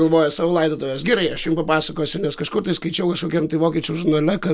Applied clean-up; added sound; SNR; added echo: none; none; none; none.